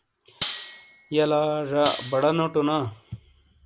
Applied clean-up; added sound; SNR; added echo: none; Cutlery, silverware; 13 dB; none.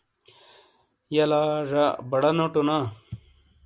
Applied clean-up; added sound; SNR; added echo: none; none; none; none.